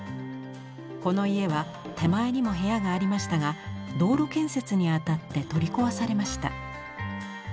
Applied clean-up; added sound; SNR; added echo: none; Percussion; 17 dB; none.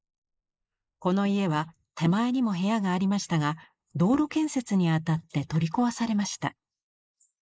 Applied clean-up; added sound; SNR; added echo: neural mask model Resemble Enhance denoiser.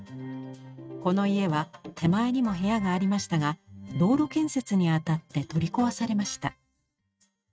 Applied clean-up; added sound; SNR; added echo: neural mask model RNNoise.